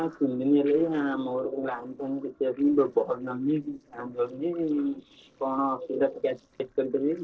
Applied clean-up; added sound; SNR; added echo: neural separator model SepFormer DNS4.